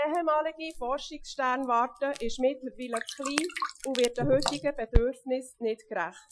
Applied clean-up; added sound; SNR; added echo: classical method Wiener filter.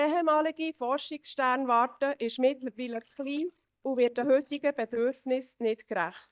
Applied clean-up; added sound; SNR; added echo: neural mask model DeepFilterNet 3.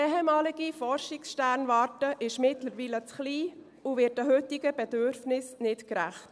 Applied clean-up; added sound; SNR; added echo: none; none; none; none.